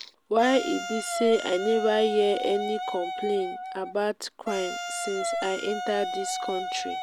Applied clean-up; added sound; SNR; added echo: none; Wind instrument, woodwind instrument; 6 dB; none.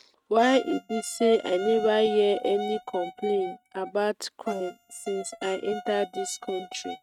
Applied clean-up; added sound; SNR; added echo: neural mask model RNNoise.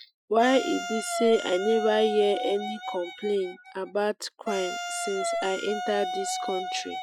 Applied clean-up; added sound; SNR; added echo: classical method Wiener filter.